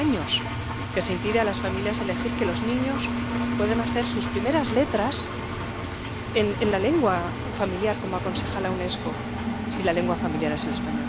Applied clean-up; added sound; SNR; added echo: none; Engine; 2 dB; none.